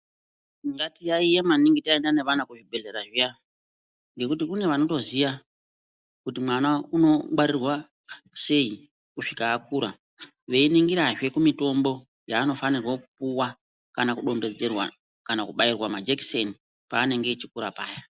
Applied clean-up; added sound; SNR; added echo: neural mask model Resemble Enhance denoiser.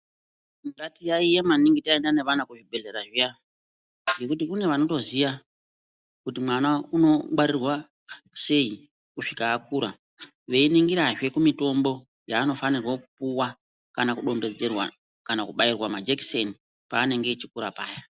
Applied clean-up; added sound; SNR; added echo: neural mask model DeepFilterNet 3.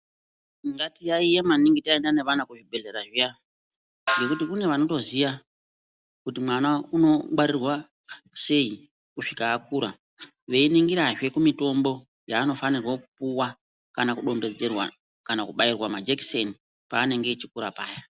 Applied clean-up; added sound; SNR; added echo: none; Snare drum; 7 dB; none.